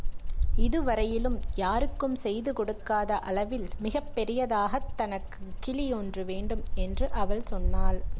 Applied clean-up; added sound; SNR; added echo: none; Bird vocalization, bird call, bird song; -3 dB; none.